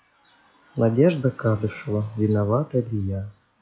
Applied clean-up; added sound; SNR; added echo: classical method log-MMSE.